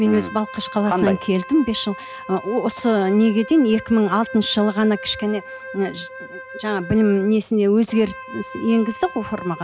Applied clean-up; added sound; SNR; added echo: none; Wind instrument, woodwind instrument; 16 dB; none.